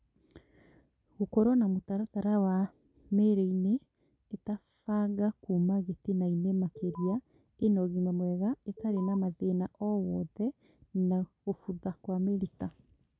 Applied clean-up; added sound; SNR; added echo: none; Alarm; 15 dB; none.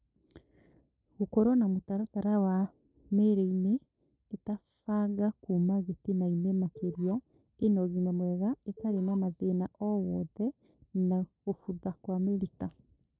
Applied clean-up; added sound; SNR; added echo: neural separator model SepFormer DNS4.